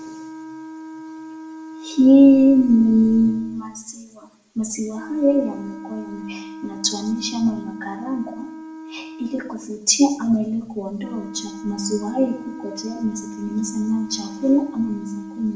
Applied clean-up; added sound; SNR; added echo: none; Wind instrument, woodwind instrument; 16 dB; reverberation time 0.6 s.